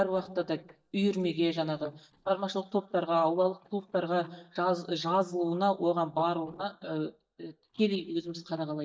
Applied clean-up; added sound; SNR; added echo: neural mask model DeepFilterNet 3.